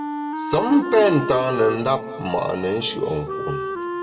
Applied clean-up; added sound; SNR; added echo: none; Wind instrument, woodwind instrument; 7 dB; reverberation time 1.3 s.